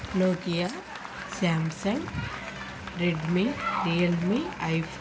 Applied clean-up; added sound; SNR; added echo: none; Applause / Crowd; 15 dB; none.